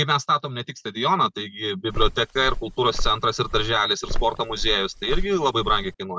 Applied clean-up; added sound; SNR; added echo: none; Walk, footsteps; 3 dB; none.